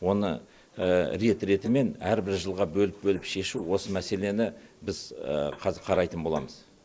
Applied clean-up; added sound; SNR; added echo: neural mask model Resemble Enhance denoiser.